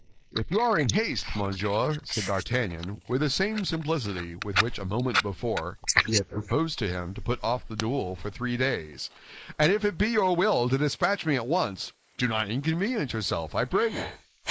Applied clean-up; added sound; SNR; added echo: neural mask model Resemble Enhance denoiser.